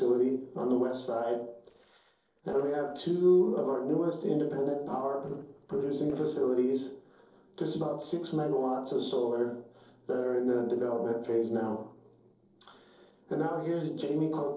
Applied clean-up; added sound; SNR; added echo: neural separator model SepFormer DNS4.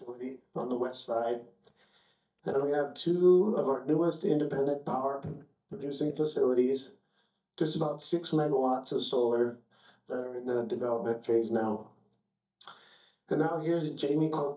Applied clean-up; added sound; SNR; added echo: neural mask model DeepFilterNet 3.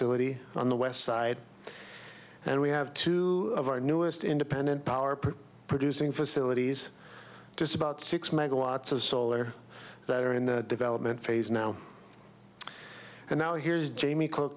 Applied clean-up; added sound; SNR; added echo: none; none; none; none.